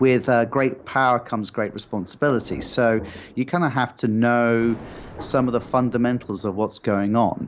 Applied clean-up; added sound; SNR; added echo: none; Explosion + Thunder; 20 dB; none.